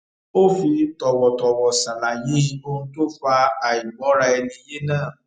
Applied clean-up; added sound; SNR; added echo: none; none; none; none.